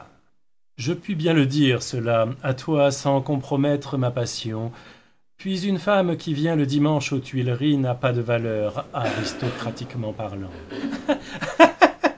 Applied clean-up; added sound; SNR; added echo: none; Cough; 11 dB; none.